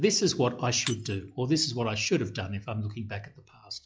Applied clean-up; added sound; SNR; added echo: classical method log-MMSE.